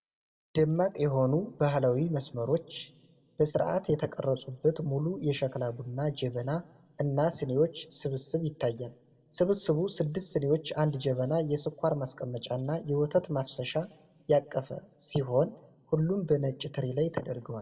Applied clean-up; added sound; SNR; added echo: none; none; none; reverberation time 0.7 s.